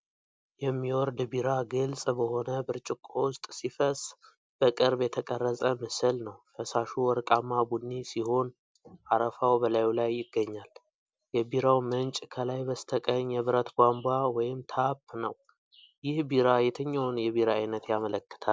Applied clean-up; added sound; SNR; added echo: none; none; none; none.